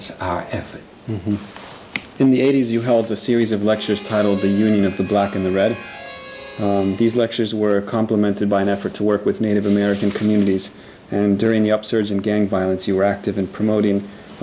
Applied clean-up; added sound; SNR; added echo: none; Harmonica; 16 dB; none.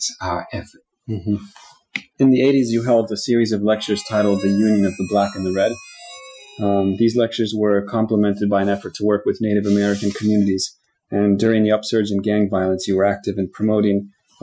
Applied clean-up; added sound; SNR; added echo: classical method Wiener filter.